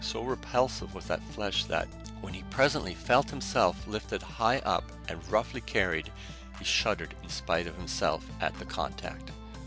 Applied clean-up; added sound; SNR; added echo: none; Organ; 14 dB; none.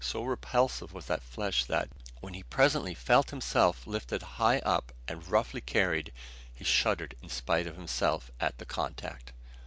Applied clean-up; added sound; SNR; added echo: none; none; none; none.